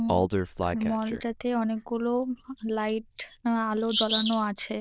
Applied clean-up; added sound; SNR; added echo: neural diffusion model UNIVERSE++.